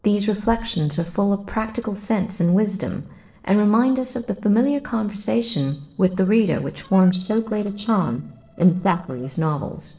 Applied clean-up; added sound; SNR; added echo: neural separator model SepFormer DNS4.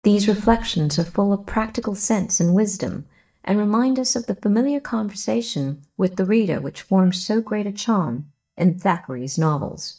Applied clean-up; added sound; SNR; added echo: neural mask model DeepFilterNet 3.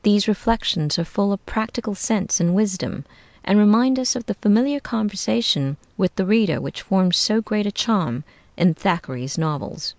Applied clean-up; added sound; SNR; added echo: none; none; none; none.